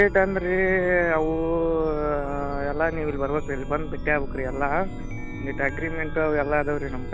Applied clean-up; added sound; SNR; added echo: none; Chime; 6 dB; none.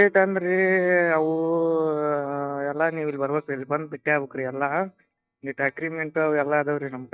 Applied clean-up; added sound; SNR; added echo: neural mask model DeepFilterNet 3.